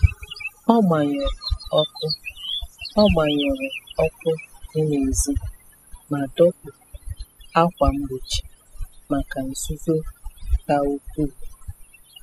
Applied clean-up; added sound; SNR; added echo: classical method spectral subtraction.